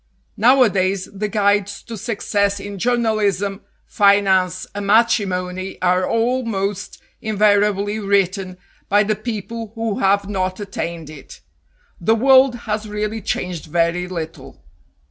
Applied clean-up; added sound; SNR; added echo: none; none; none; none.